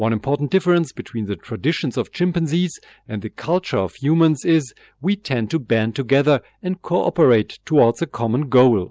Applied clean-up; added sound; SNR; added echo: none; none; none; none.